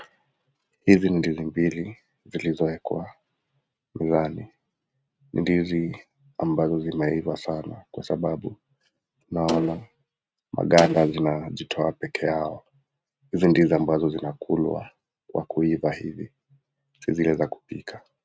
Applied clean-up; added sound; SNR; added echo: neural mask model RNNoise.